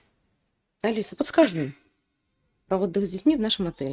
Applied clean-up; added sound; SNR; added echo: neural mask model RNNoise.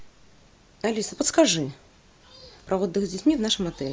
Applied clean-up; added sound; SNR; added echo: none; none; none; none.